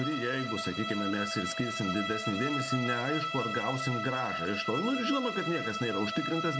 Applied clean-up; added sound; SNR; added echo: none; Bowed string instrument; 3 dB; none.